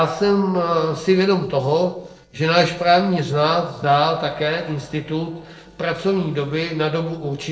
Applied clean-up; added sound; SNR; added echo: neural separator model SepFormer DNS4.